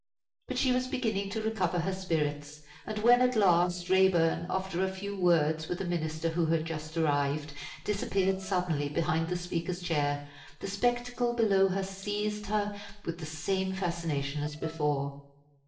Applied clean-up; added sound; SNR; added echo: neural separator model SepFormer DNS4.